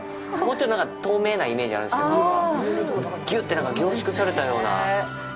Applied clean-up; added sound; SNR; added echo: none; none; none; none.